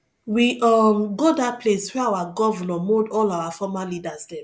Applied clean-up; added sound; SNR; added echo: none; none; none; none.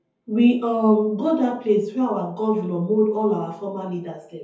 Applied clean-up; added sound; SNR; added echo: none; none; none; reverberation time 0.5 s.